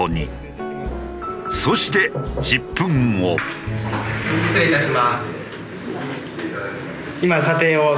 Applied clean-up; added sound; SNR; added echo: none; none; none; none.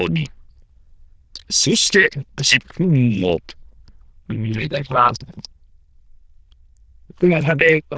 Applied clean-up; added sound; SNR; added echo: neural diffusion model UNIVERSE++.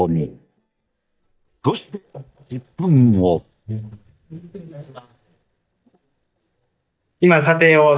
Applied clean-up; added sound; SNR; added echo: neural mask model DeepFilterNet 3.